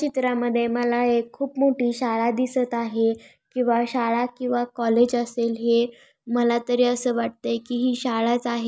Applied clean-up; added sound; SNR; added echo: none; none; none; none.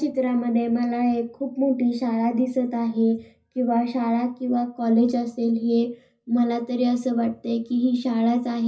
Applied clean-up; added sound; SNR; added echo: none; none; none; reverberation time 0.4 s.